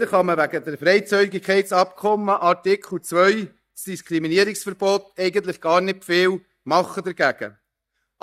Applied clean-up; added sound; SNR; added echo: neural mask model DeepFilterNet 3.